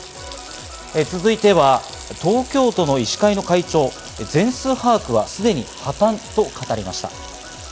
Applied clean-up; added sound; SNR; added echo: none; Water tap, faucet; 18 dB; none.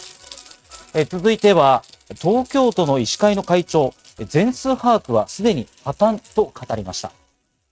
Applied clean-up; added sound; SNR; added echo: neural mask model RNNoise.